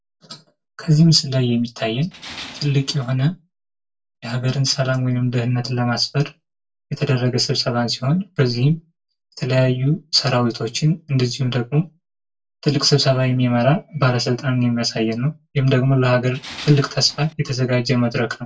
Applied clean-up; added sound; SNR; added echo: neural separator model SepFormer DNS4.